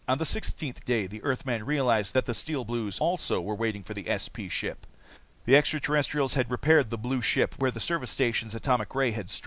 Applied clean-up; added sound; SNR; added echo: none; none; none; none.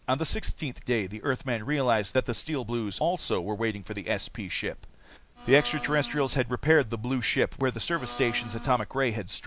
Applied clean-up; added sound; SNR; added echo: none; Domestic sounds, home sounds; 13 dB; none.